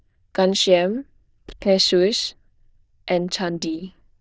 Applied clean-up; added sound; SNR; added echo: neural diffusion model UNIVERSE++.